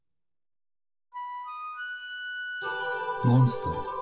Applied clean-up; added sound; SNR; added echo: none; Wind instrument, woodwind instrument; 7 dB; reverberation time 0.2 s.